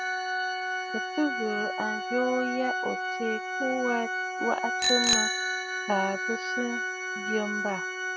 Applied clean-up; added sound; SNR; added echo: none; Organ + Bicycle bell; -2 dB; none.